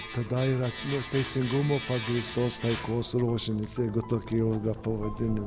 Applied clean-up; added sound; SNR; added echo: none; Domestic sounds, home sounds; 14 dB; none.